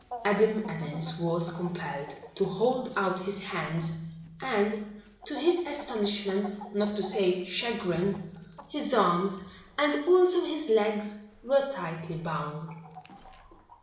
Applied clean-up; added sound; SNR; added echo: none; Chicken, rooster; 19 dB; reverberation time 1.0 s.